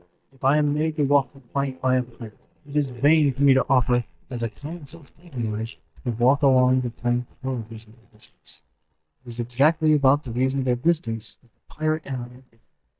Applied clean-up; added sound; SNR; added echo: neural mask model DeepFilterNet 3.